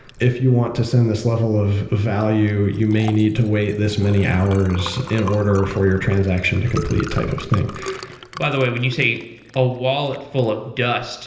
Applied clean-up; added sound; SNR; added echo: none; Liquid; 17 dB; reverberation time 1.4 s.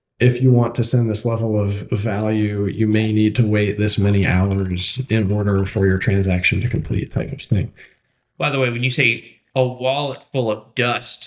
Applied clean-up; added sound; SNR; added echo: neural mask model DeepFilterNet 3.